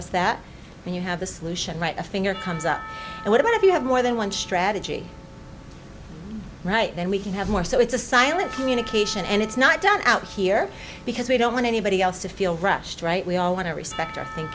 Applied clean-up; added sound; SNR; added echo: none; Church bell / Percussion; 18 dB; none.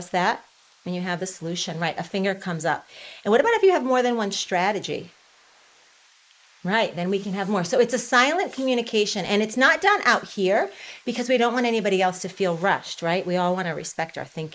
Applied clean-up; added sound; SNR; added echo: neural mask model Resemble Enhance denoiser.